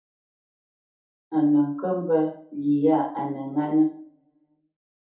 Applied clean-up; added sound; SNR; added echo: none; none; none; reverberation time 0.5 s.